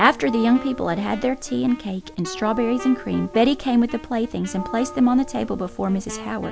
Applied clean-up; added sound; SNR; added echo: none; Bell + Wind instrument, woodwind instrument; 15 dB; none.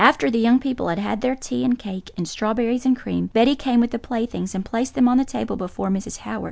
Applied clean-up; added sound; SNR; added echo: none; none; none; none.